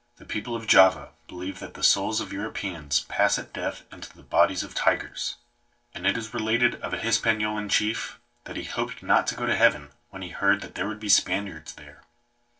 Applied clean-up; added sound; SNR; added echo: none; none; none; reverberation time 0.2 s.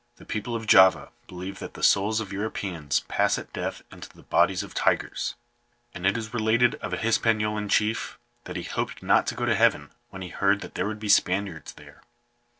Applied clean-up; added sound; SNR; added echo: none; none; none; none.